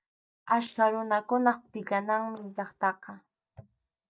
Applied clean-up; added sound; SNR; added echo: neural mask model DeepFilterNet 3.